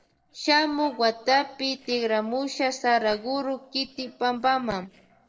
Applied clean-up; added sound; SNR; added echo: neural separator model SepFormer DNS4.